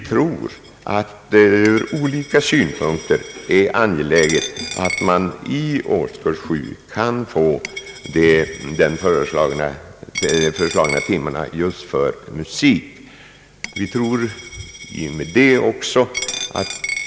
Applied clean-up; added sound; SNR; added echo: none; Coin (dropping); 13 dB; none.